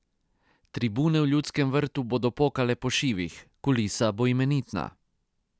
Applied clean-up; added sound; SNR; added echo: none; none; none; none.